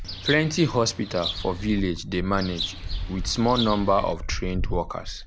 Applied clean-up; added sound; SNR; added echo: none; Wind + Bird; 6 dB; none.